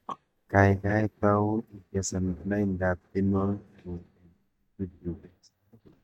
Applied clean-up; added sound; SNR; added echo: neural mask model DeepFilterNet 3.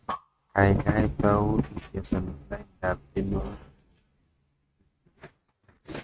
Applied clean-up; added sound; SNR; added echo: neural mask model RNNoise.